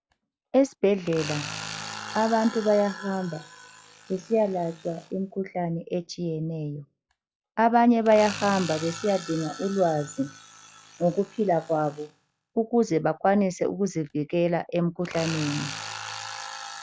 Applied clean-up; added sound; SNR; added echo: classical method log-MMSE.